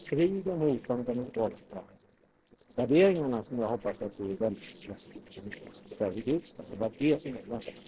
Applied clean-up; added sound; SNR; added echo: neural separator model SepFormer DNS4.